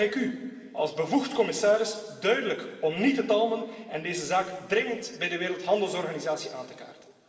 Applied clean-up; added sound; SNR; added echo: none; none; none; reverberation time 2.0 s.